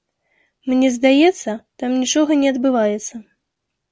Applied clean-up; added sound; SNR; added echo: none; none; none; none.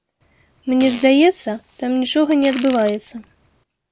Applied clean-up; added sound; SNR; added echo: none; Fart; 17 dB; none.